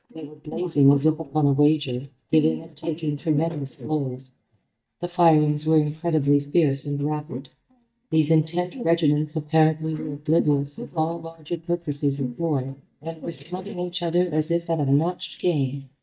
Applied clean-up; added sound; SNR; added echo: neural mask model DeepFilterNet 3.